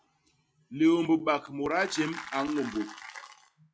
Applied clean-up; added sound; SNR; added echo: classical method log-MMSE.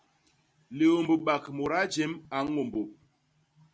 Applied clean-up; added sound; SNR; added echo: none; none; none; none.